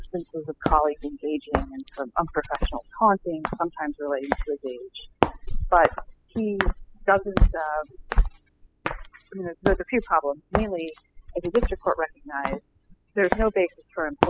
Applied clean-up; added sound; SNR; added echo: classical method spectral subtraction.